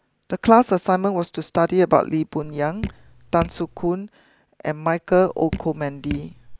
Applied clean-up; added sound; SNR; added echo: none; Drip; 12 dB; none.